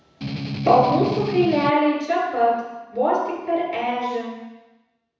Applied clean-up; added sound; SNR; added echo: none; Strum; 5 dB; reverberation time 1.1 s.